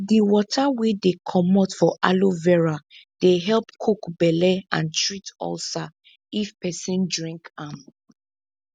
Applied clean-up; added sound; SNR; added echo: none; none; none; none.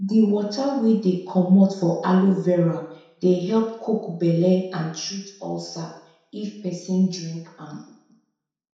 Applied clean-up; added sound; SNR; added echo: none; none; none; reverberation time 0.7 s.